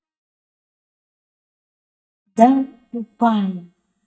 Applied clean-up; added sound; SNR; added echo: neural mask model DeepFilterNet 3.